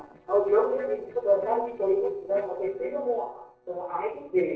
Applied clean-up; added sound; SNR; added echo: neural separator model SepFormer DNS4.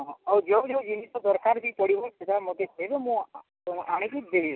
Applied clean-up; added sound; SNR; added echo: none; none; none; none.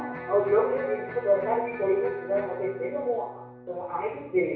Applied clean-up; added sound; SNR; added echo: none; Electric guitar; 13 dB; reverberation time 0.6 s.